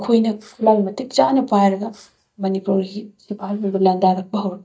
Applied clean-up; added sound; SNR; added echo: neural mask model DeepFilterNet 3.